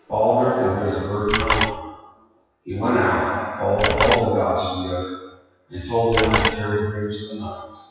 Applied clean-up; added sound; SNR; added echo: classical method WPE with log-MMSE.